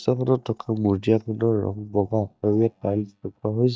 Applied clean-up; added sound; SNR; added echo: neural mask model DeepFilterNet 3.